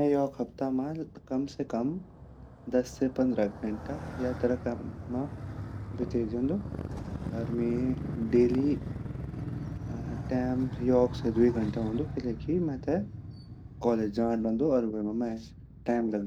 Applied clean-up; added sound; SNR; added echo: none; Motorcycle; 8 dB; none.